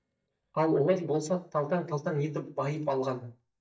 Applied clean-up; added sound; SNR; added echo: neural mask model DeepFilterNet 3.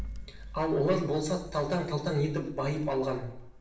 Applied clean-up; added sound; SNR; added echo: none; Tearing / Wood; 18 dB; reverberation time 0.7 s.